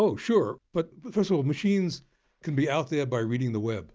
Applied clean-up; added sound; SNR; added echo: none; none; none; none.